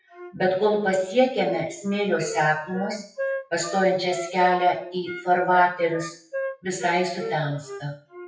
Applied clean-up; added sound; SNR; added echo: classical method WPE with log-MMSE.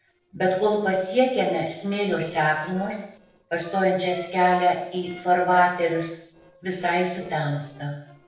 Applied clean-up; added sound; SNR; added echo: neural separator model SepFormer DNS4.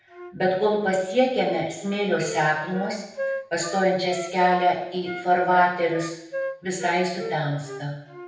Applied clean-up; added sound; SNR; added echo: none; Wind instrument, woodwind instrument; 12 dB; reverberation time 0.9 s.